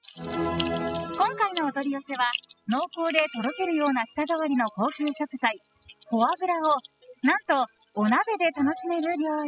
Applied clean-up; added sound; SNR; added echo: classical method spectral subtraction.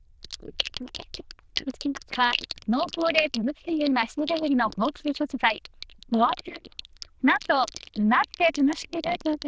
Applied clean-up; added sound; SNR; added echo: neural diffusion model UNIVERSE++.